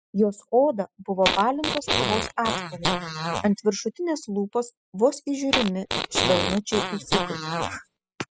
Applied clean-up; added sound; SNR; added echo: classical method spectral subtraction.